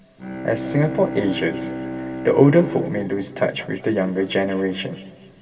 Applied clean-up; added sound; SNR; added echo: none; Bowed string instrument; 10 dB; reverberation time 1.9 s.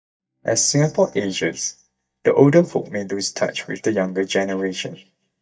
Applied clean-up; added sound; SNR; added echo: neural mask model DeepFilterNet 3.